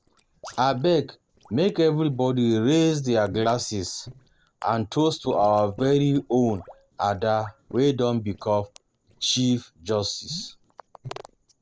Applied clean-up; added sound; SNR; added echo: neural separator model SepFormer DNS4.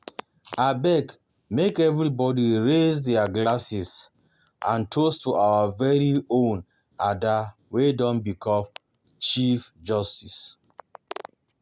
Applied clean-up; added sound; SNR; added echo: none; none; none; none.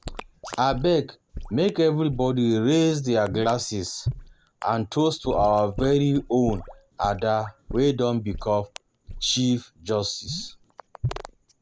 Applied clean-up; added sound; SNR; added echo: none; Sink (filling or washing) / Gurgling / Liquid; 13 dB; none.